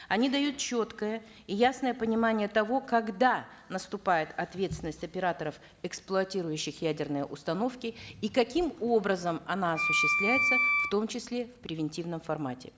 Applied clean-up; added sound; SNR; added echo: none; Wind instrument, woodwind instrument; -3 dB; none.